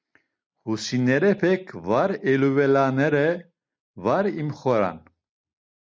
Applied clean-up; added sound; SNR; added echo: none; none; none; none.